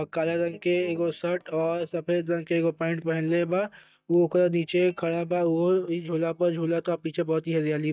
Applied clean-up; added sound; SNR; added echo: neural mask model DeepFilterNet 3.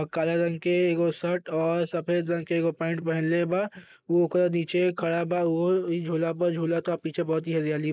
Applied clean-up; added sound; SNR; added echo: neural mask model Resemble Enhance denoiser.